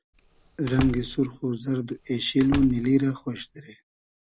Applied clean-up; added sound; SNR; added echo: none; Slam; 11 dB; none.